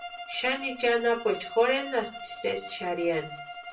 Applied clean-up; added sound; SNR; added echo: none; Bowed string instrument; 12 dB; reverberation time 0.3 s.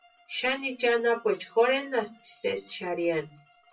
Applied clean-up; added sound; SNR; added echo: classical method WPE with log-MMSE.